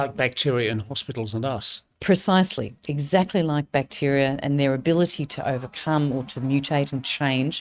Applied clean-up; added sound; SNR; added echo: neural mask model RNNoise.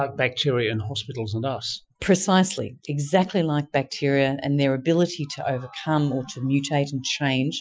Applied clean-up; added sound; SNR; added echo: classical method Wiener filter.